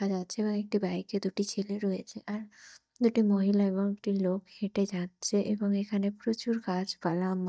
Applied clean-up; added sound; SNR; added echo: neural mask model DeepFilterNet 3.